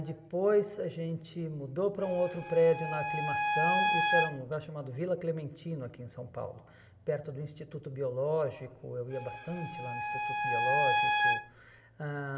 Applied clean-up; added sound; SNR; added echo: none; Bowed string instrument; -3 dB; reverberation time 2.1 s.